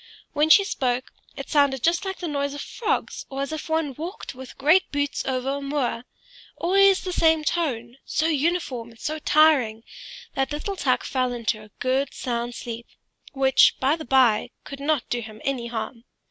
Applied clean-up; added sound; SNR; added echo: none; none; none; none.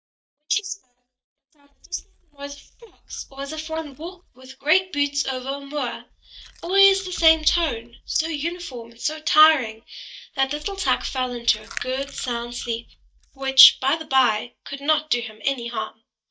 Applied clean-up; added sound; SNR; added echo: neural mask model DeepFilterNet 3.